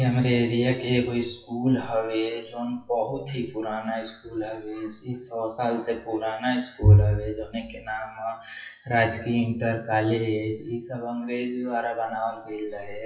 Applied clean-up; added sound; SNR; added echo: classical method WPE with log-MMSE.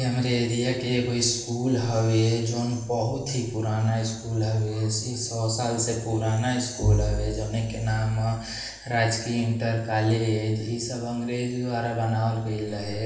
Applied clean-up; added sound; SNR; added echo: none; Bowed string instrument; 5 dB; reverberation time 0.9 s.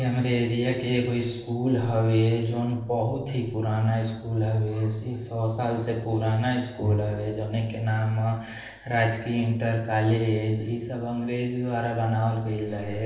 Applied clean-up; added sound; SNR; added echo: neural separator model SepFormer DNS4.